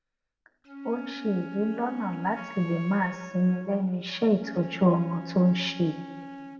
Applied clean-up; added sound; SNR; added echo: none; Wind instrument, woodwind instrument; 15 dB; reverberation time 1.0 s.